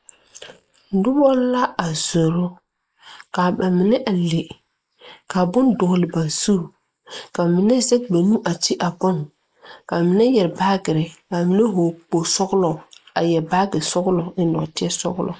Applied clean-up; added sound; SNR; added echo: neural mask model Resemble Enhance denoiser.